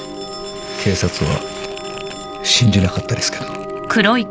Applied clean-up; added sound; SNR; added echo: none; Telephone + Crumpling, crinkling; 16 dB; none.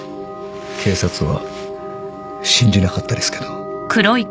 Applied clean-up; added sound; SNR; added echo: none; none; none; none.